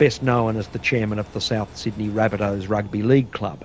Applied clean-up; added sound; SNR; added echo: none; Engine; 20 dB; none.